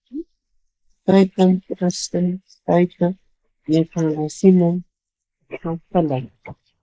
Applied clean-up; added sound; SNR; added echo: neural mask model Resemble Enhance denoiser.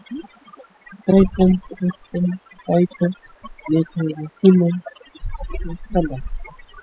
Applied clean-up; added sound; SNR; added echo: classical method spectral subtraction.